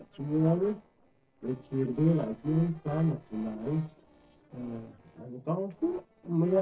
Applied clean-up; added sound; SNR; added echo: neural separator model SepFormer DNS4.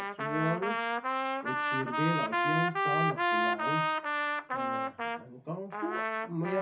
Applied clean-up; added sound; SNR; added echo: none; Trumpet; -5 dB; reverberation time 0.3 s.